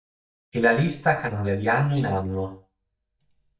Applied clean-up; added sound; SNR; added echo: neural mask model DeepFilterNet 3.